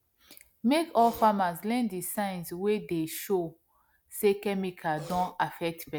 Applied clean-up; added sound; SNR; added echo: none; Burping, eructation; 15 dB; none.